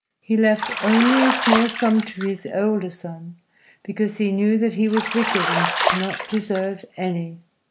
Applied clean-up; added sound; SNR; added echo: none; Bathtub (filling or washing); 3 dB; none.